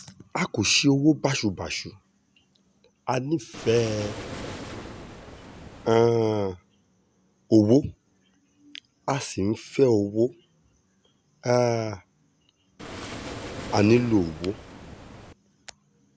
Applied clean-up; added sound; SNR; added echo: none; Waves, surf; 12 dB; none.